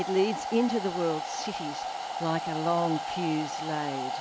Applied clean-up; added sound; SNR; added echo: none; Domestic sounds, home sounds; 4 dB; none.